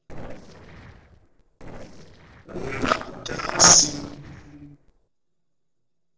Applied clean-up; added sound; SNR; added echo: neural separator model SepFormer DNS4.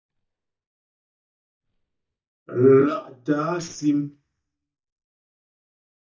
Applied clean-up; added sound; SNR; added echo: neural mask model DeepFilterNet 3.